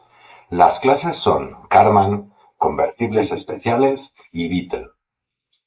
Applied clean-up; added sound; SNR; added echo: neural mask model Resemble Enhance denoiser.